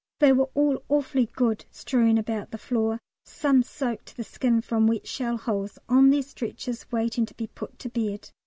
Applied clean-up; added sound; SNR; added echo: none; none; none; none.